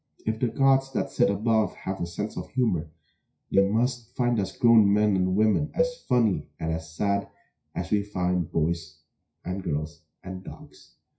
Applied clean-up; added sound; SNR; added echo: classical method WPE with log-MMSE.